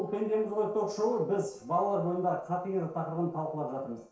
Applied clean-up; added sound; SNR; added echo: neural separator model SepFormer DNS4.